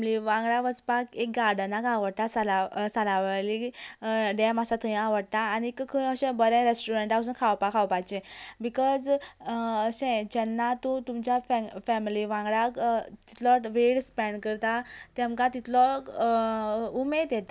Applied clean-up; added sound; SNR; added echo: none; none; none; none.